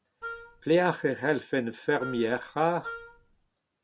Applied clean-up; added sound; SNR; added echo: none; Wind instrument, woodwind instrument; 14 dB; none.